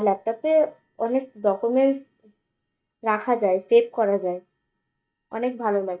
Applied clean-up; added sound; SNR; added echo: neural mask model DeepFilterNet 3.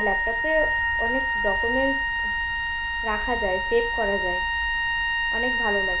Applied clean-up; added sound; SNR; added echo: none; Wind instrument, woodwind instrument; -4 dB; reverberation time 0.4 s.